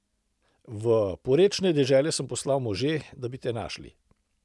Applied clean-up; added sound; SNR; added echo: none; none; none; none.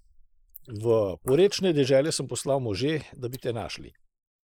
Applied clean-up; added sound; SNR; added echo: neural mask model Resemble Enhance denoiser.